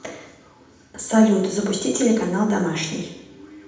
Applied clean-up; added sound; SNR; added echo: none; none; none; reverberation time 0.8 s.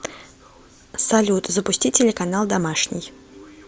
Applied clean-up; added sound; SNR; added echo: none; none; none; none.